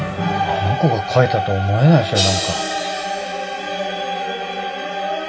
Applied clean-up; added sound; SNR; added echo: none; Crash cymbal; 12 dB; reverberation time 0.2 s.